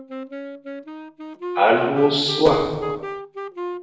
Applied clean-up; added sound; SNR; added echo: none; Wind instrument, woodwind instrument; 8 dB; reverberation time 1.2 s.